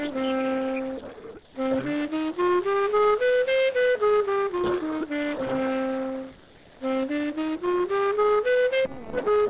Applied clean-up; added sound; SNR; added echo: neural separator model SepFormer DNS4.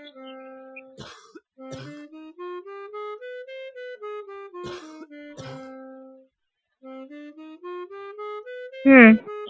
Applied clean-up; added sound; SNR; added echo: classical method Wiener filter.